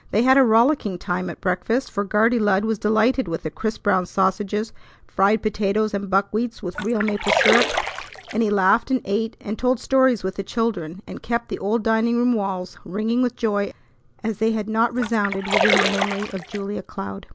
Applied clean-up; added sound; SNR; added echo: none; Splash, splatter; 2 dB; none.